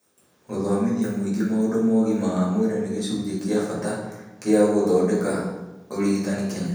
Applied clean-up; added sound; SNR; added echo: none; none; none; reverberation time 1.1 s.